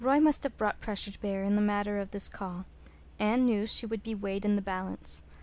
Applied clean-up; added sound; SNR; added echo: none; none; none; none.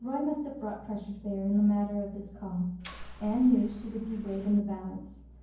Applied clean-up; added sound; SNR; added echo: none; Mechanisms; 16 dB; reverberation time 0.9 s.